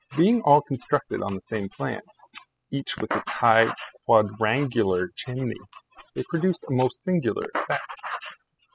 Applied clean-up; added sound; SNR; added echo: classical method spectral subtraction.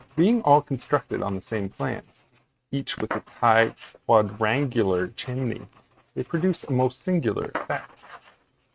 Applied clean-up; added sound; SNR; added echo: neural mask model RNNoise.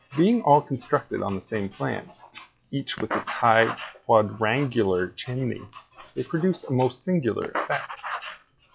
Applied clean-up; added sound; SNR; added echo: classical method log-MMSE.